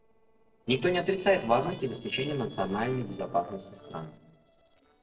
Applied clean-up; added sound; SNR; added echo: neural separator model SepFormer DNS4.